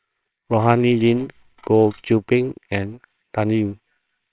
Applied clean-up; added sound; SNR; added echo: neural separator model SepFormer WHAMR!.